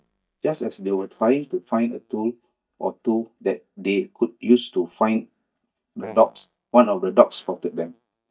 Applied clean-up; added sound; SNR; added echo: neural mask model DeepFilterNet 3.